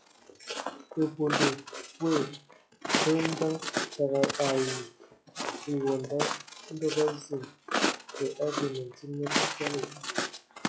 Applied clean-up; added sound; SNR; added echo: classical method log-MMSE.